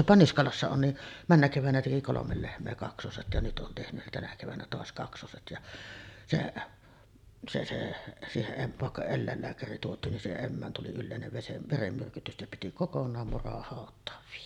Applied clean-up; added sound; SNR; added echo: none; none; none; none.